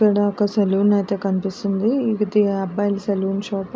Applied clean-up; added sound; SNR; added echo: none; none; none; none.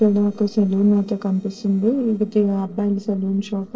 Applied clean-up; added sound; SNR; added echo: neural separator model SepFormer DNS4.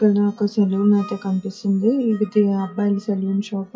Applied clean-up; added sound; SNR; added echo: classical method WPE with log-MMSE.